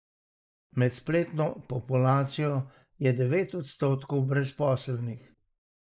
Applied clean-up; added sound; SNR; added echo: neural mask model Resemble Enhance denoiser.